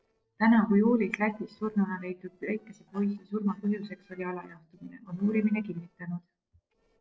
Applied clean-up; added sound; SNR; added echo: neural separator model SepFormer DNS4.